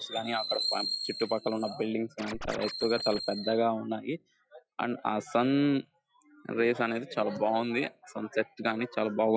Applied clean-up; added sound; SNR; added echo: classical method log-MMSE.